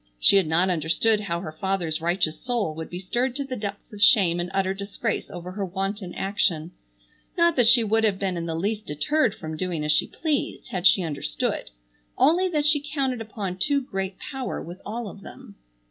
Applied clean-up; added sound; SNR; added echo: none; none; none; none.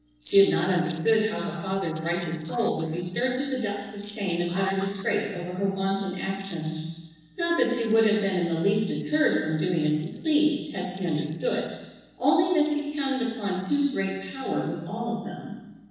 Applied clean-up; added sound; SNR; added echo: neural separator model SepFormer DNS4.